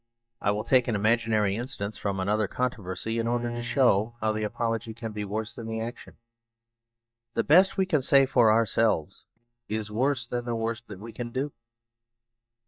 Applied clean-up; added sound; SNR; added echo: neural mask model DeepFilterNet 3.